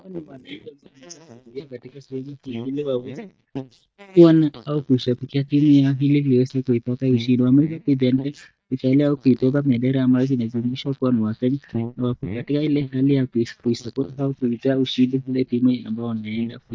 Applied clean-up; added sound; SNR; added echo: neural mask model DeepFilterNet 3.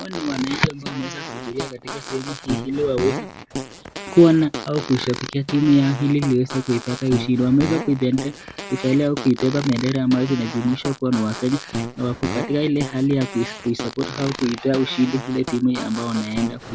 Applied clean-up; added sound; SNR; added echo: none; Fart; 10 dB; none.